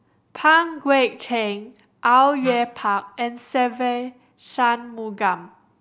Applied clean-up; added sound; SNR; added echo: none; Wind instrument, woodwind instrument; 11 dB; none.